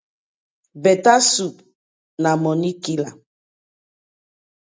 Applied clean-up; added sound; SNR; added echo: none; none; none; none.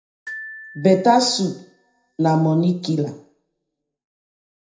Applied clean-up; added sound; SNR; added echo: none; Glockenspiel; 18 dB; reverberation time 0.5 s.